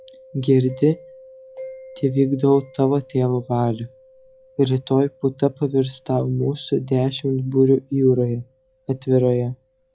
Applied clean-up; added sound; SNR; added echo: classical method log-MMSE.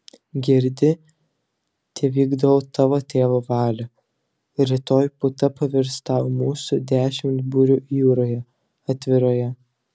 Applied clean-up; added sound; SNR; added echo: none; none; none; none.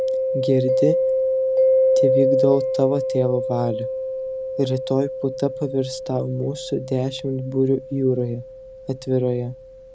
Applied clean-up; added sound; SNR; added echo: none; Mallet percussion; -1 dB; none.